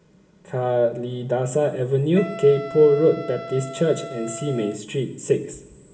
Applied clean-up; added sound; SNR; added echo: none; Wind instrument, woodwind instrument; 14 dB; reverberation time 2.5 s.